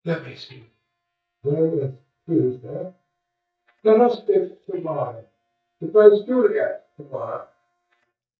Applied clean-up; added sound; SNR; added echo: neural mask model DeepFilterNet 3.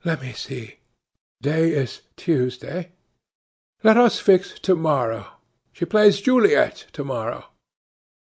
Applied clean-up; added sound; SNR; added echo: none; none; none; none.